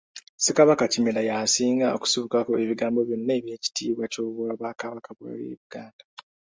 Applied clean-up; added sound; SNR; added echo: none; none; none; none.